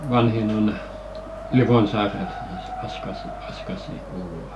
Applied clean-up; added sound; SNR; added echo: none; Wind; 12 dB; none.